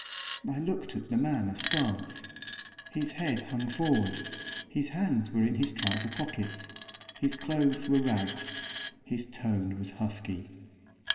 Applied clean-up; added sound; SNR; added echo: none; Coin (dropping); 4 dB; reverberation time 2.4 s.